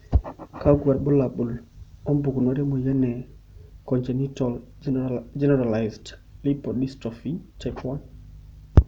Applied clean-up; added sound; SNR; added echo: none; none; none; none.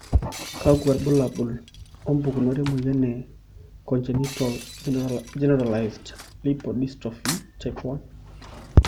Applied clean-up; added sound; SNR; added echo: none; Shatter + Cutlery, silverware / Drawer open or close; 16 dB; none.